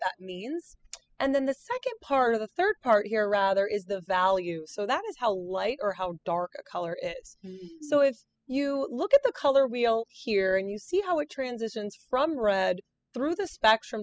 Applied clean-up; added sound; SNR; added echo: classical method spectral subtraction.